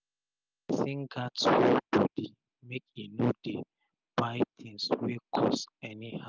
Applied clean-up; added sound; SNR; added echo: none; none; none; none.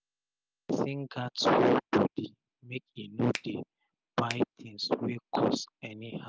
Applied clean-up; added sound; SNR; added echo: none; Finger snapping; 10 dB; none.